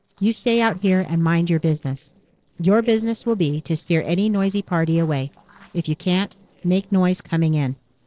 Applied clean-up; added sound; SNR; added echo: neural separator model SepFormer DNS4.